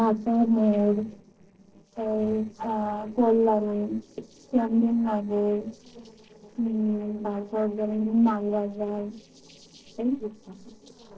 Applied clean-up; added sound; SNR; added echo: neural separator model SepFormer DNS4.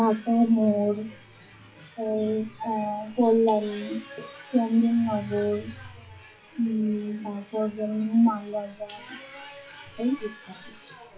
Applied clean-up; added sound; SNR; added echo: classical method WPE with log-MMSE.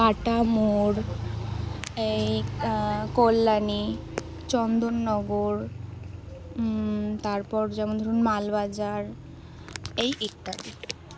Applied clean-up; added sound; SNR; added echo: none; none; none; none.